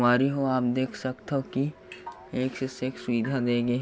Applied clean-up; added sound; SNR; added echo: none; none; none; none.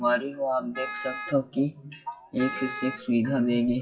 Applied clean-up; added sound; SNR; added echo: classical method WPE with log-MMSE.